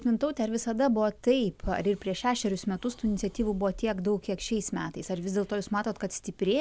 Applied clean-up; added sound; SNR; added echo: none; none; none; none.